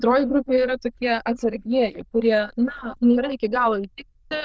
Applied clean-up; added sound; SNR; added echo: neural diffusion model UNIVERSE++.